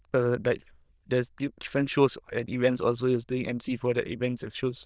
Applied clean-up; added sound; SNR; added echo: neural diffusion model UNIVERSE++.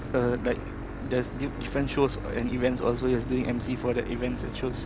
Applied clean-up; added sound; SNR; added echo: none; Engine / Boat, Water vehicle; 6 dB; none.